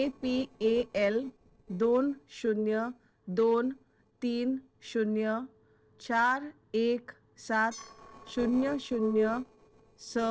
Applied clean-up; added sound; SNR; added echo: neural separator model SepFormer DNS4.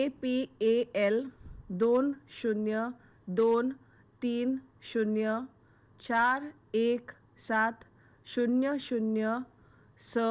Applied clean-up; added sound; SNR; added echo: none; none; none; none.